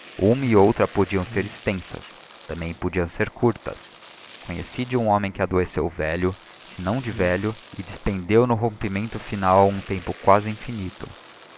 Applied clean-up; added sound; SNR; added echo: none; Brass instrument + Domestic sounds, home sounds; 20 dB; none.